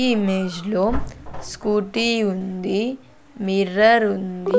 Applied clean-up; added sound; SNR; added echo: none; none; none; none.